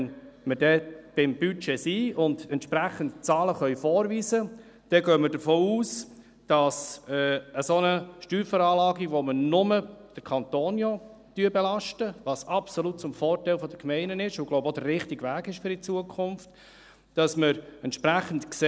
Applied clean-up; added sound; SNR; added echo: none; none; none; none.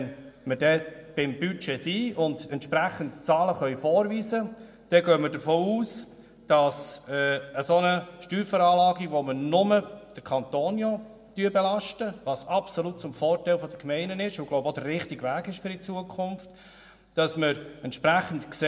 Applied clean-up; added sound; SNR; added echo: none; none; none; reverberation time 1.0 s.